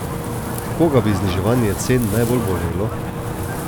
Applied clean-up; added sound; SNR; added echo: none; Wind; 4 dB; none.